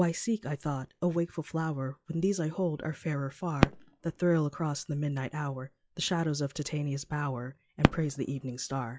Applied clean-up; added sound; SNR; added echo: classical method log-MMSE.